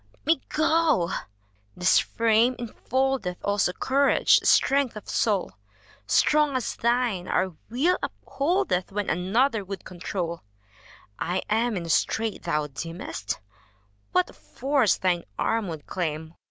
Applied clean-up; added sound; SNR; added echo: none; none; none; none.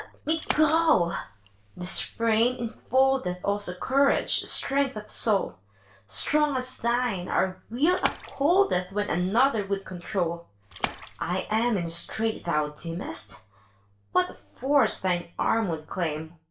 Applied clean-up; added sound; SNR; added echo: none; Splash, splatter; 11 dB; reverberation time 0.3 s.